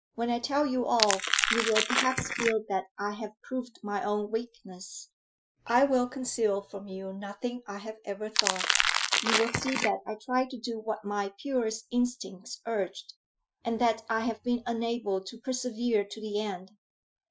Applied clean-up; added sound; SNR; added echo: classical method Wiener filter.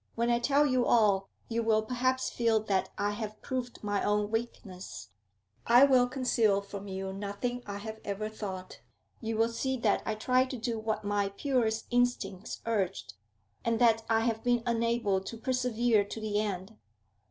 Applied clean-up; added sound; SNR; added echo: none; none; none; none.